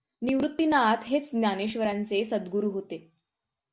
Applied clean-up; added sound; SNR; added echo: none; none; none; none.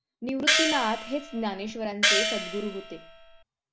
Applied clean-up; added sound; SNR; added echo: none; Gong; -4 dB; none.